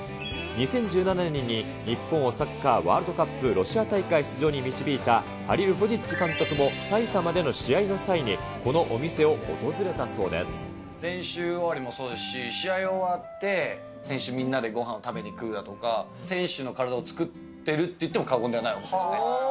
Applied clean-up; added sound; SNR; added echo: none; none; none; none.